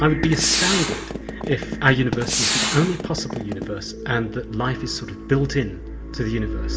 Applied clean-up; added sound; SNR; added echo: none; Gunshot, gunfire; 2 dB; reverberation time 1.0 s.